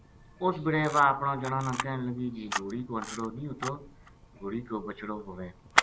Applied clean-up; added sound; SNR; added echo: none; Camera; 5 dB; none.